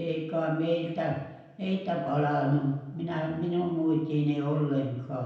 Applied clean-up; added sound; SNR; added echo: none; none; none; reverberation time 0.9 s.